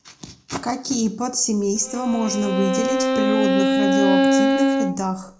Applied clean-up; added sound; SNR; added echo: none; Bowed string instrument; -4 dB; reverberation time 0.3 s.